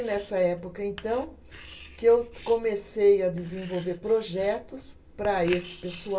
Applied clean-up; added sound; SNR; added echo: none; Writing; 18 dB; reverberation time 0.2 s.